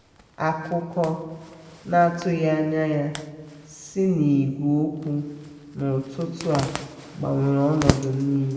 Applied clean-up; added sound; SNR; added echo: none; Zipper (clothing); 11 dB; reverberation time 1.4 s.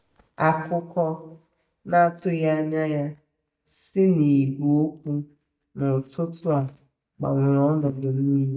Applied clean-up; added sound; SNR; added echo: neural mask model DeepFilterNet 3.